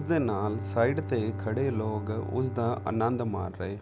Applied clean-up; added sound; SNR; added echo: none; Bowed string instrument; 7 dB; none.